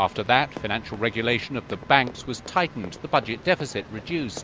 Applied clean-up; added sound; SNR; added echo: none; Run; 20 dB; none.